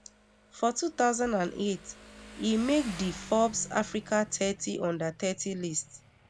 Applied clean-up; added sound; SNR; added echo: none; Motorcycle; 18 dB; none.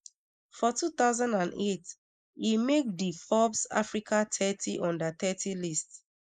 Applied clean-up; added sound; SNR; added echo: neural mask model Resemble Enhance denoiser.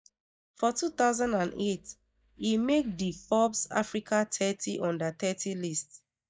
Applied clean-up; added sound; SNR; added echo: neural mask model DeepFilterNet 3.